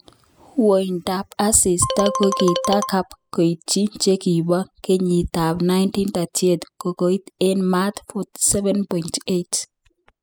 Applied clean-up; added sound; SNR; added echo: classical method spectral subtraction.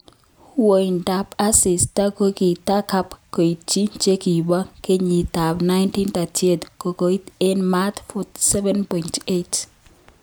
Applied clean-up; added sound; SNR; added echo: none; none; none; none.